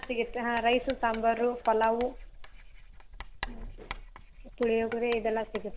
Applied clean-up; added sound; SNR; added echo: none; Writing; 13 dB; none.